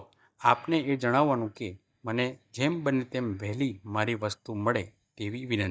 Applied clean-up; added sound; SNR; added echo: neural mask model DeepFilterNet 3.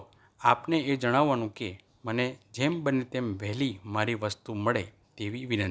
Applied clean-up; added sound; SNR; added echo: none; none; none; none.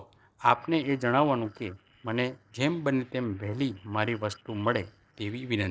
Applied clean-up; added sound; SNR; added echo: neural separator model SepFormer DNS4.